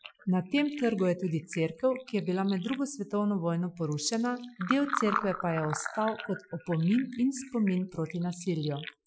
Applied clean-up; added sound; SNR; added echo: classical method Wiener filter.